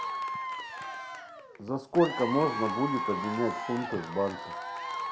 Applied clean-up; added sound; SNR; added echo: none; Applause / Crowd / Cheering; 4 dB; none.